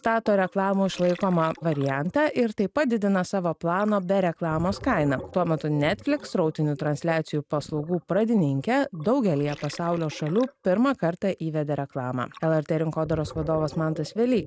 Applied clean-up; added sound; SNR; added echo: neural mask model RNNoise.